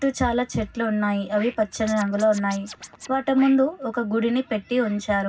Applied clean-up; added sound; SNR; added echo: none; Scratching (performance technique); 19 dB; reverberation time 0.4 s.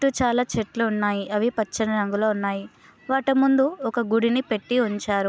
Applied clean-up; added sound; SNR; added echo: none; none; none; none.